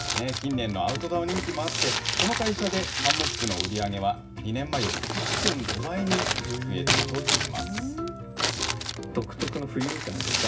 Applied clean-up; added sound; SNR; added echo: none; Crumpling, crinkling; 0 dB; reverberation time 0.4 s.